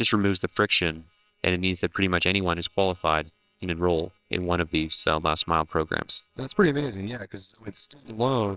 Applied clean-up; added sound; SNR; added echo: neural separator model SepFormer WHAMR!.